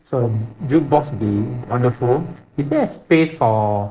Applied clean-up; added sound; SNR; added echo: neural separator model SepFormer DNS4.